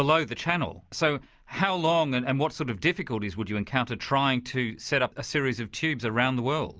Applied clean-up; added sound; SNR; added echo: none; none; none; none.